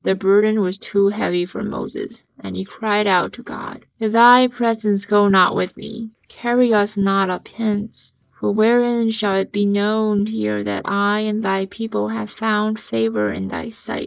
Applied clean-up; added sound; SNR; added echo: neural mask model Resemble Enhance denoiser.